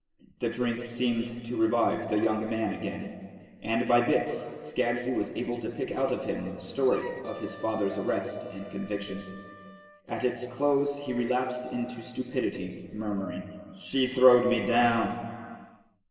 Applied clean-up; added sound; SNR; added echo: none; Wind instrument, woodwind instrument; 19 dB; reverberation time 1.8 s.